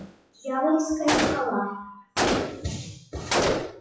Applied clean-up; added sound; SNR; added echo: classical method WPE with log-MMSE.